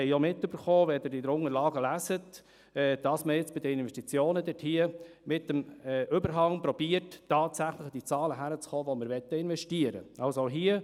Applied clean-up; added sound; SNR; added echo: none; none; none; none.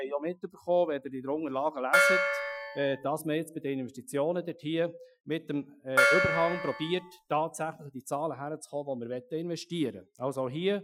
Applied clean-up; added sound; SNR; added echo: classical method Wiener filter.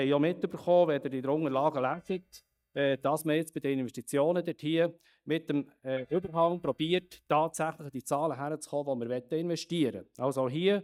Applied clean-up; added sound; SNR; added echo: neural mask model DeepFilterNet 3.